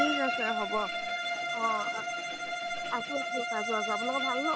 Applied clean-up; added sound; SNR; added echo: none; Bowed string instrument; -2 dB; none.